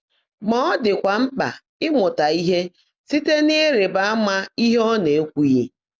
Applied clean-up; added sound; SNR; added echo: none; none; none; none.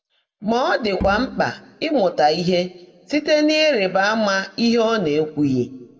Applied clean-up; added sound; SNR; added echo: none; Bowed string instrument; 12 dB; reverberation time 0.9 s.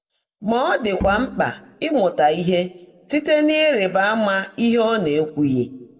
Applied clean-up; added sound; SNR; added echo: neural separator model SepFormer DNS4.